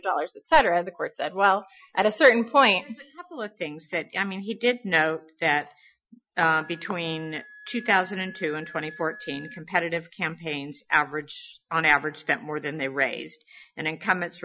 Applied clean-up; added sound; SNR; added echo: classical method Wiener filter.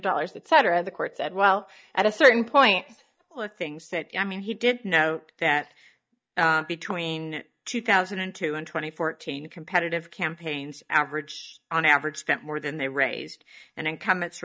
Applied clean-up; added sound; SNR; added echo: neural mask model DeepFilterNet 3.